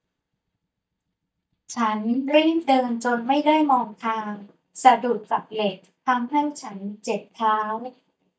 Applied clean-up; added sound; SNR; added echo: neural mask model DeepFilterNet 3.